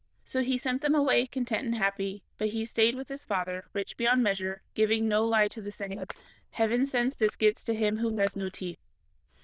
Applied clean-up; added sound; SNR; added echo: neural diffusion model UNIVERSE++.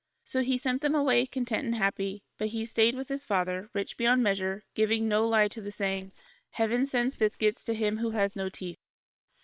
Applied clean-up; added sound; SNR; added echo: neural separator model SepFormer WHAM!.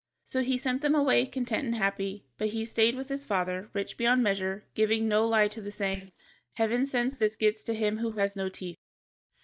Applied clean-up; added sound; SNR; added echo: neural mask model DeepFilterNet 3.